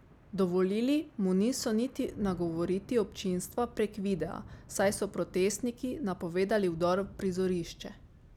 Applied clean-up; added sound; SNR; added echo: none; Thunder / Rain; 19 dB; none.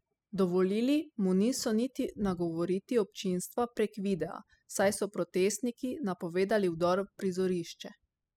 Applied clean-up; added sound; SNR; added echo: classical method spectral subtraction.